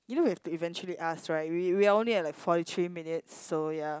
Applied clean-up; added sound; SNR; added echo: none; none; none; none.